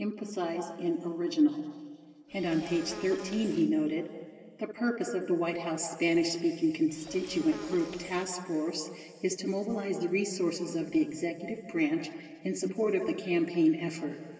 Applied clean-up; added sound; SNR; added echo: none; Insect; 14 dB; reverberation time 2.5 s.